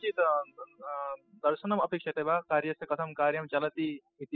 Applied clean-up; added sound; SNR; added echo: classical method spectral subtraction.